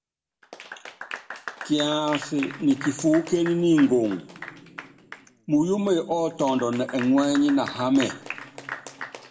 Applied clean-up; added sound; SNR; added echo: none; Applause / Clapping; 14 dB; reverberation time 2.0 s.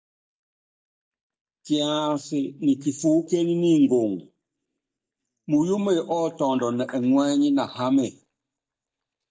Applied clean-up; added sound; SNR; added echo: neural mask model DeepFilterNet 3.